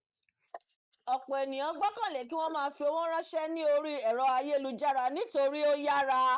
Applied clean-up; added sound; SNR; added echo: neural mask model Resemble Enhance denoiser.